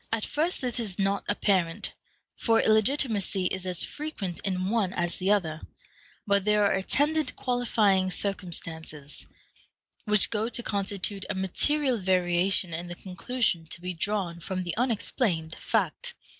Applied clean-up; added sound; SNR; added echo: none; none; none; none.